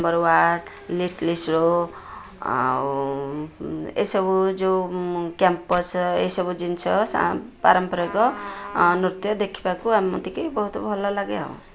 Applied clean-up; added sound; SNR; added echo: none; Trumpet; 15 dB; none.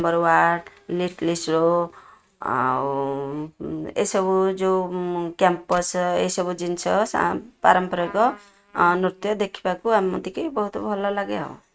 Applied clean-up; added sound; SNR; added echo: neural mask model RNNoise.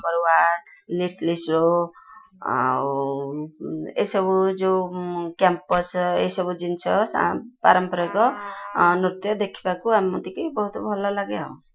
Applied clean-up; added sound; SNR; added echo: classical method Wiener filter.